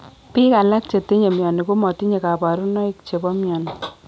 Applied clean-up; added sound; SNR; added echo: none; none; none; none.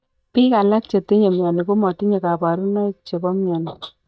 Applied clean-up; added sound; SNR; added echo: neural mask model DeepFilterNet 3.